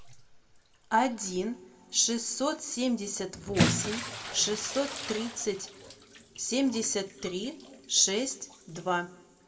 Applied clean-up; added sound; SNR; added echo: none; Bathtub (filling or washing) / Splash, splatter; 7 dB; reverberation time 1.1 s.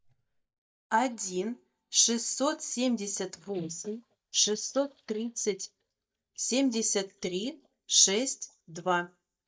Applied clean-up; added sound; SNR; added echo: neural mask model DeepFilterNet 3.